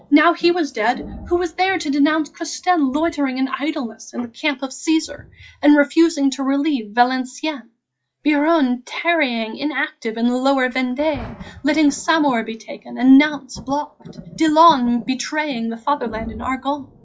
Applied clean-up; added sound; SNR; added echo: classical method log-MMSE.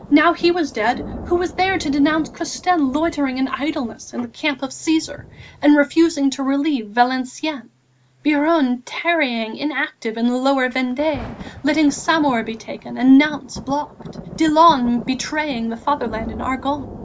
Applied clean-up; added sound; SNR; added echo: none; Thunder; 18 dB; none.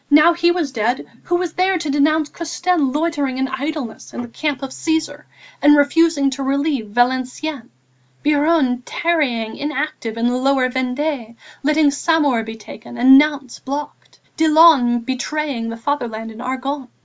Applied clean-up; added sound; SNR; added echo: none; none; none; none.